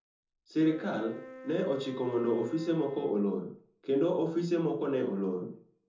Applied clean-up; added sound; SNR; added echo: none; Wind instrument, woodwind instrument; 17 dB; reverberation time 0.6 s.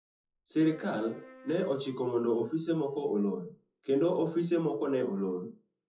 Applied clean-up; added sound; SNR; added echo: classical method WPE with log-MMSE.